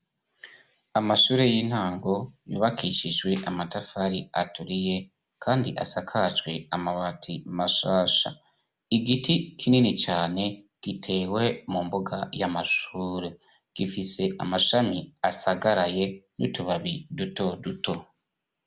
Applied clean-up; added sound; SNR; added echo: none; none; none; none.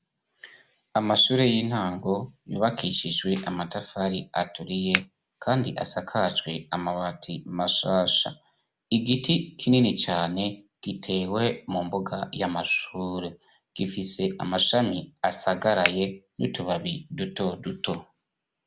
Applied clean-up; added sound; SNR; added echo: none; Finger snapping; 1 dB; none.